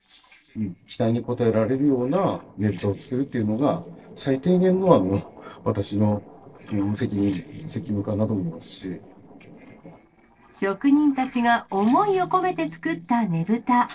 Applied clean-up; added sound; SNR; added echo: neural separator model SepFormer DNS4.